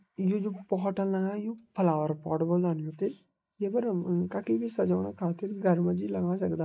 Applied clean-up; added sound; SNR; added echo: neural mask model Resemble Enhance denoiser.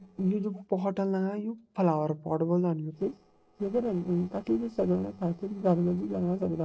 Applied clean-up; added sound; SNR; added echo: neural separator model SepFormer DNS4.